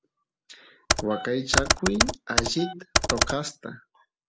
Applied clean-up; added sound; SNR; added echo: none; Computer keyboard; -4 dB; none.